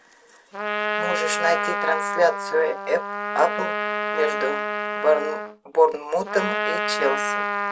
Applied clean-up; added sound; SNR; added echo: none; Trumpet; 2 dB; none.